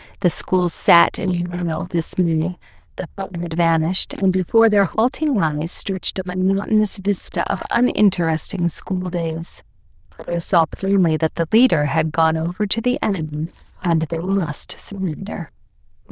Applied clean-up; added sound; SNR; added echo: neural diffusion model UNIVERSE++.